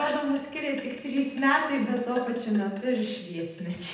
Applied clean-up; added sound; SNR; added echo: none; none; none; reverberation time 0.8 s.